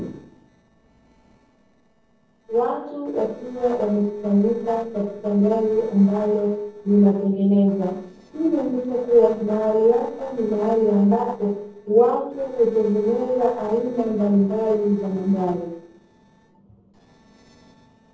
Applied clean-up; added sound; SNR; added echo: neural separator model SepFormer DNS4.